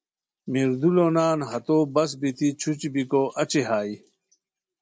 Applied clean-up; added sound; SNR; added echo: none; none; none; none.